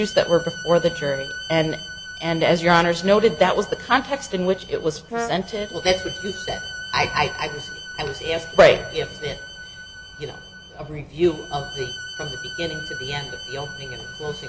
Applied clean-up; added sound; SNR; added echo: none; Bowed string instrument + Brass instrument; 12 dB; none.